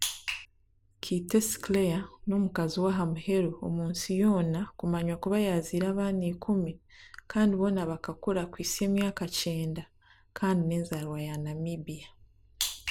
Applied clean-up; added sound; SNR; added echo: none; none; none; none.